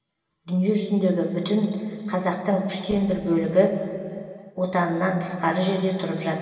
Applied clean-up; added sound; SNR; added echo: none; none; none; reverberation time 2.5 s.